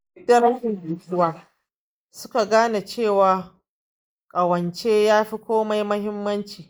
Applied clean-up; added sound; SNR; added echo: neural mask model Resemble Enhance denoiser.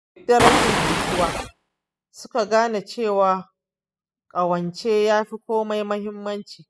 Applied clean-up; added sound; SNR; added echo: classical method spectral subtraction.